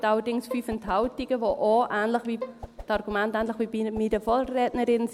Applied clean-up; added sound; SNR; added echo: none; Whoosh, swoosh, swish + Bowed string instrument; 16 dB; none.